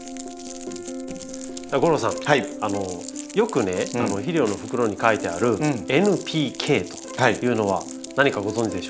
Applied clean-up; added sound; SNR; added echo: none; Crackle; 18 dB; none.